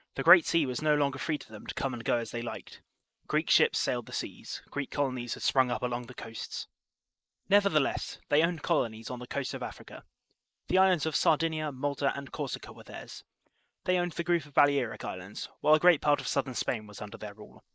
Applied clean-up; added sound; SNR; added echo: neural mask model Resemble Enhance denoiser.